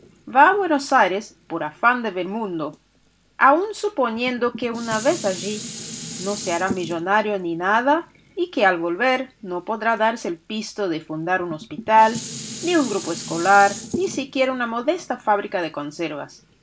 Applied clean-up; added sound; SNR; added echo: none; Dishes, pots, and pans; 15 dB; none.